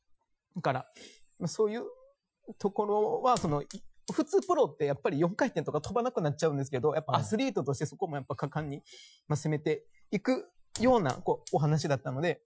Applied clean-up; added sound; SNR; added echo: classical method Wiener filter.